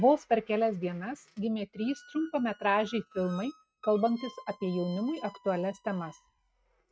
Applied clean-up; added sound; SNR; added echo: neural mask model RNNoise.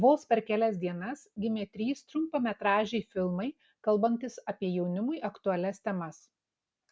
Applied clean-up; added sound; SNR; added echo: none; none; none; none.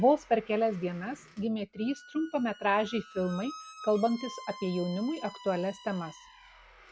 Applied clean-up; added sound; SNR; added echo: none; Squeak; 18 dB; none.